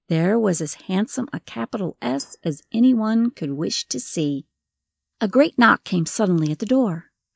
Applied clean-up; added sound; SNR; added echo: neural mask model DeepFilterNet 3.